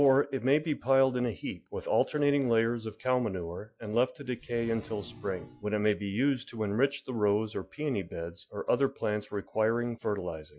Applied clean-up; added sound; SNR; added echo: classical method log-MMSE.